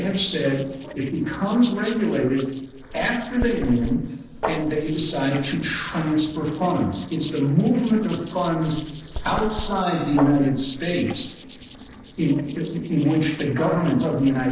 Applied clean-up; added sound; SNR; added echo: neural separator model SepFormer DNS4.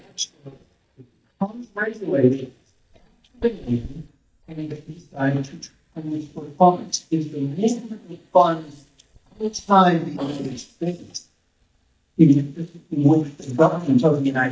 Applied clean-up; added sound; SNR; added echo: neural mask model DeepFilterNet 3.